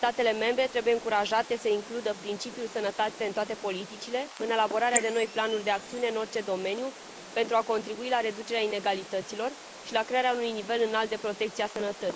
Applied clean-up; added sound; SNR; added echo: neural mask model Resemble Enhance denoiser.